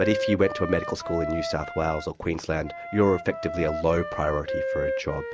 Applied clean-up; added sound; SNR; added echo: none; Wind instrument, woodwind instrument; 5 dB; none.